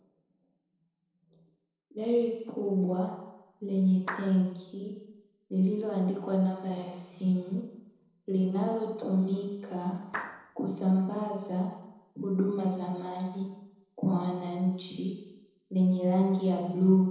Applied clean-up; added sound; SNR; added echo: neural separator model SepFormer DNS4.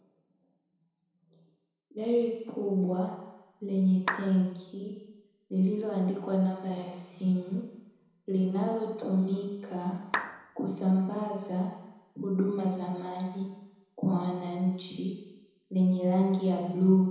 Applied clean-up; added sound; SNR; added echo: none; Clapping; 6 dB; reverberation time 1.0 s.